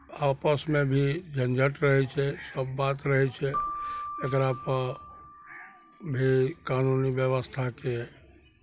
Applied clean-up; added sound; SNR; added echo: none; Keyboard (musical); 15 dB; none.